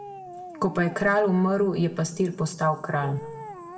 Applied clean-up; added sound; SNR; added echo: none; Dog; 17 dB; reverberation time 1.0 s.